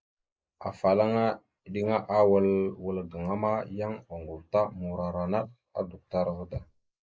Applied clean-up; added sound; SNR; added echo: neural mask model Resemble Enhance denoiser.